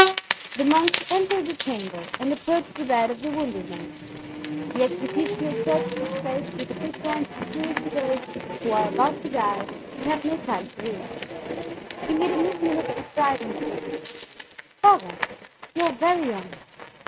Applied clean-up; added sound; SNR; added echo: neural mask model RNNoise.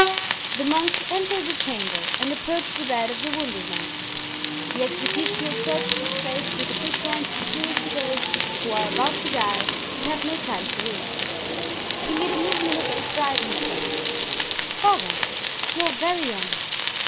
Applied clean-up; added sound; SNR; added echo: none; Frying (food) + Train; -2 dB; none.